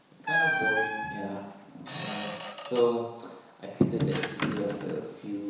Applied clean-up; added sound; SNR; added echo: none; Squeak; -1 dB; reverberation time 1.0 s.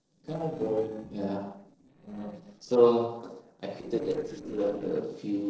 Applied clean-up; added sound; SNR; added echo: neural separator model SepFormer DNS4.